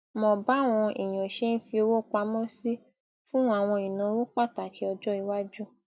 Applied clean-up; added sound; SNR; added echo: none; none; none; none.